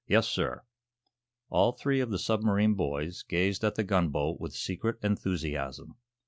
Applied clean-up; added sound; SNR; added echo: none; none; none; none.